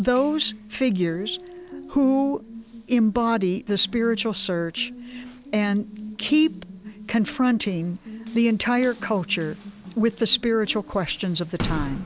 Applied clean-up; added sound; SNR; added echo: none; Water tap, faucet; 14 dB; none.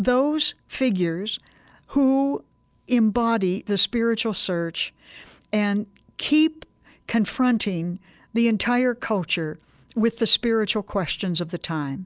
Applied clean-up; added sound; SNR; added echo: none; none; none; none.